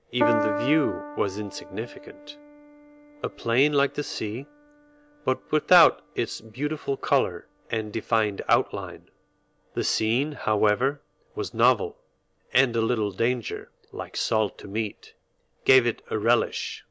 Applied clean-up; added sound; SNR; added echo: none; Piano; 11 dB; none.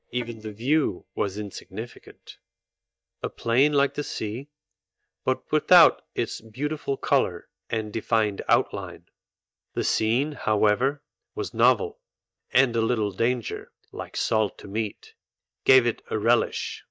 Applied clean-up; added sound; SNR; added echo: neural mask model DeepFilterNet 3.